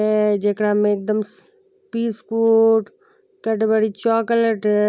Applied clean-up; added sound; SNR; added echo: none; none; none; none.